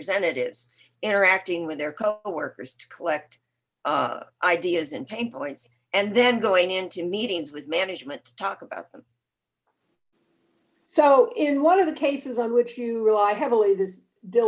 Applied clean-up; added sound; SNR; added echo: none; none; none; none.